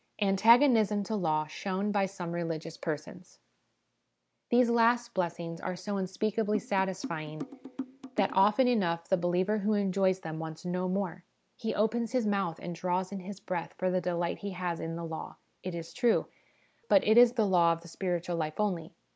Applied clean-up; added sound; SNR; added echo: none; Drum; 10 dB; none.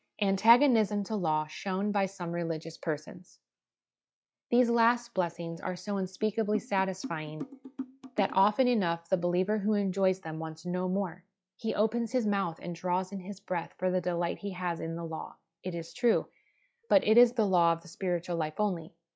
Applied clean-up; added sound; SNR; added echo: classical method log-MMSE.